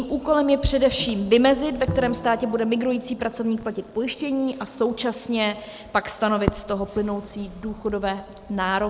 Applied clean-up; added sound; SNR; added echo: none; Crackle + Bowed string instrument; 14 dB; none.